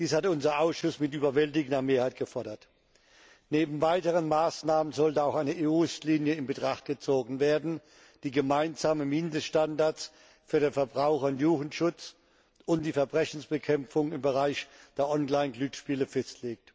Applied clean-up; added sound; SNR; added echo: none; none; none; none.